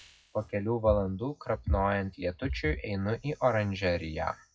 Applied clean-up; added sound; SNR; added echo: classical method WPE with log-MMSE.